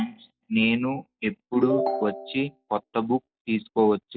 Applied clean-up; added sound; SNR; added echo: classical method log-MMSE.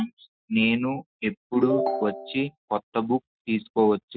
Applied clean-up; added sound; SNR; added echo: classical method Wiener filter.